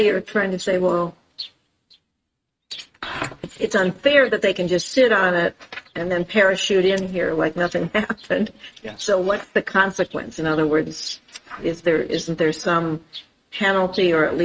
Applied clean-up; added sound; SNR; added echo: neural mask model RNNoise.